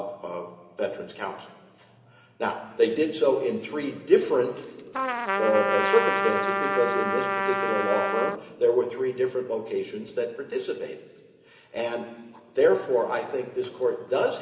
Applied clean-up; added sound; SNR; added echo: none; Trumpet; 0 dB; reverberation time 2.8 s.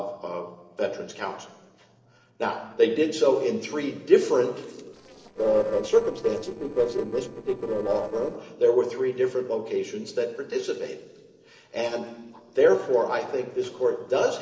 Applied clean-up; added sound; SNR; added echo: neural separator model SepFormer DNS4.